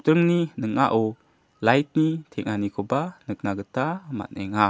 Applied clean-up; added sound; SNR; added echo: none; none; none; none.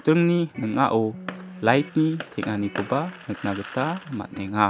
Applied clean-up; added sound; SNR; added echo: none; Electric guitar + Fireworks; 15 dB; none.